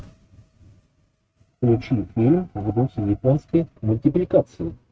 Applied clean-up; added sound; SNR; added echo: neural mask model RNNoise.